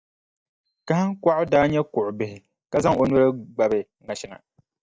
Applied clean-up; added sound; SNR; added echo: neural mask model DeepFilterNet 3.